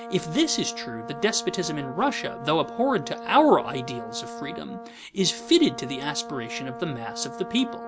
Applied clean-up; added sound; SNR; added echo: none; Brass instrument; 11 dB; none.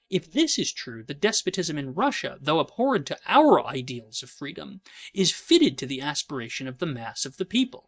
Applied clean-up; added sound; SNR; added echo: neural mask model DeepFilterNet 3.